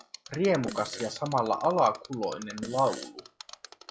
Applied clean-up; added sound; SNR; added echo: classical method log-MMSE.